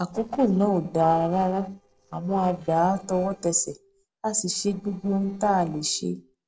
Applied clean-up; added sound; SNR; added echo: neural separator model SepFormer DNS4.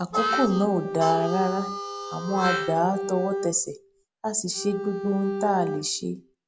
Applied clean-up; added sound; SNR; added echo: none; Harmonica + Bowed string instrument; 4 dB; none.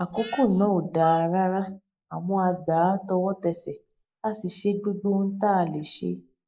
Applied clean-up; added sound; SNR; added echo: neural mask model Resemble Enhance denoiser.